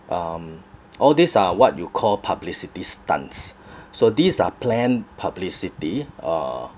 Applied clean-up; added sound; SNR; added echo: none; none; none; none.